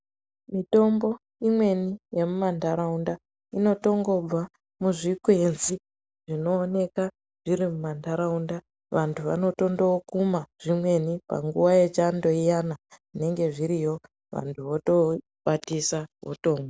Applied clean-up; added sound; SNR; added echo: none; none; none; none.